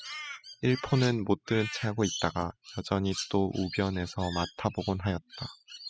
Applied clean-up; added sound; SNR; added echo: classical method spectral subtraction.